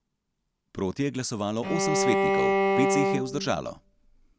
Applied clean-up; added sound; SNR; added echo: none; Bowed string instrument; -5 dB; none.